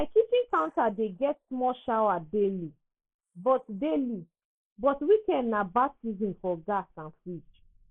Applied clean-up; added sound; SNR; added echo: neural mask model Resemble Enhance denoiser.